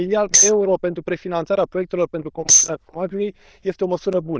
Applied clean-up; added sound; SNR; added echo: neural diffusion model UNIVERSE++.